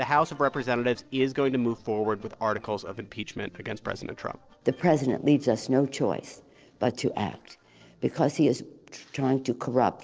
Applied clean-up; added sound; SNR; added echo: neural separator model SepFormer DNS4.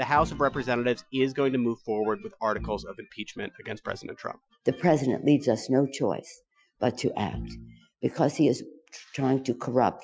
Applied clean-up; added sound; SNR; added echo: classical method Wiener filter.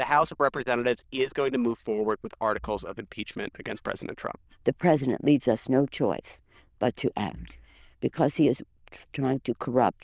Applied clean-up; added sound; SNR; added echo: neural diffusion model UNIVERSE++.